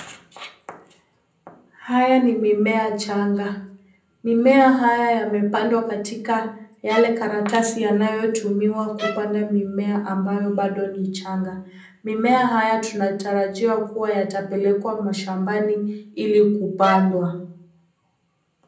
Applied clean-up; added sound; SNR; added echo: none; Bowed string instrument; 10 dB; reverberation time 0.6 s.